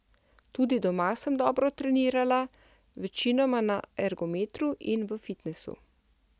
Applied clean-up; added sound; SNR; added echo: none; none; none; none.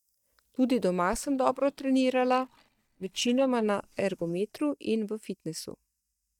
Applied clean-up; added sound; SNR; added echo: neural mask model DeepFilterNet 3.